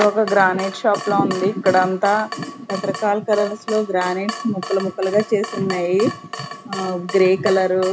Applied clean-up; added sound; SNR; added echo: none; Drip / Water tap, faucet; 13 dB; none.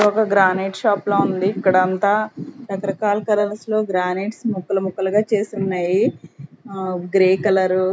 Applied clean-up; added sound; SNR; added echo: none; none; none; none.